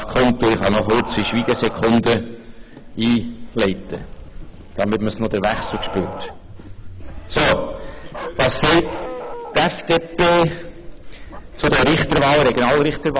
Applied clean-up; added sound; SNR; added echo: none; Walk, footsteps + Bark; 12 dB; none.